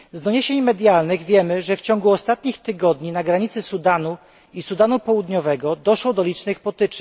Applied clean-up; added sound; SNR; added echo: none; none; none; none.